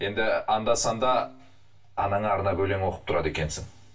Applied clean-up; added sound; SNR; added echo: none; Keyboard (musical); 19 dB; reverberation time 0.2 s.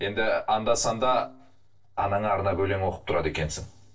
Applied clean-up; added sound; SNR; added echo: neural separator model SepFormer DNS4.